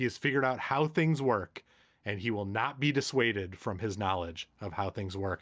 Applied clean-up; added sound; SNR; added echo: none; none; none; none.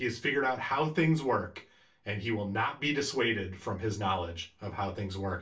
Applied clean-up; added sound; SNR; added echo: none; none; none; reverberation time 0.2 s.